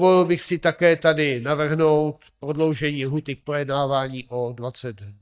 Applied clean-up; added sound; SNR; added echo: neural mask model DeepFilterNet 3.